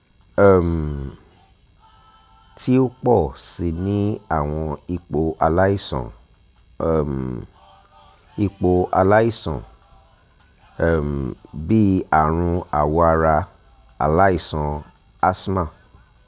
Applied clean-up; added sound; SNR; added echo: none; none; none; none.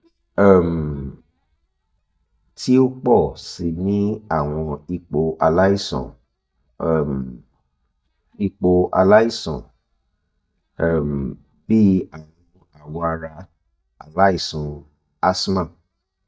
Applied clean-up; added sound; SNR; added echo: neural mask model DeepFilterNet 3.